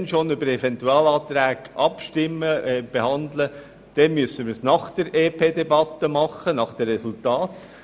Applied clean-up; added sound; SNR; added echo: none; none; none; none.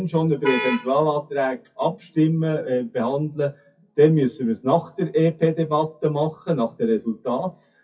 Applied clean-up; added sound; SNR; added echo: classical method WPE with log-MMSE.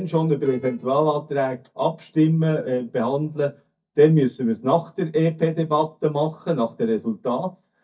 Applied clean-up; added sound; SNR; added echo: neural mask model DeepFilterNet 3.